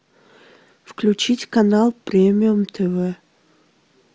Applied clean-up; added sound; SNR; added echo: none; none; none; none.